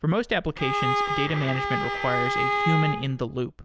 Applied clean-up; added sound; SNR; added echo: none; Bowed string instrument; 0 dB; none.